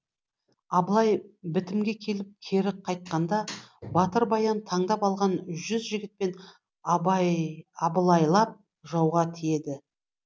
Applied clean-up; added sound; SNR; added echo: none; none; none; none.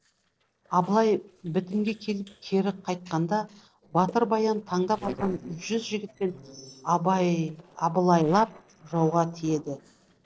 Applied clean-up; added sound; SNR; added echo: neural separator model SepFormer DNS4.